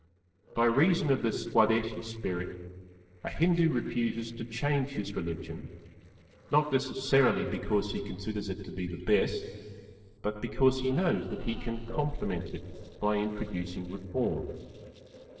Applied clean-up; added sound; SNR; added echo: neural separator model SepFormer DNS4.